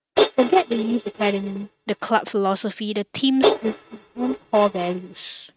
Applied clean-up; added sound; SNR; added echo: neural mask model RNNoise.